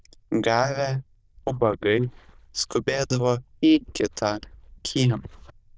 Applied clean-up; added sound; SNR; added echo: neural diffusion model UNIVERSE++.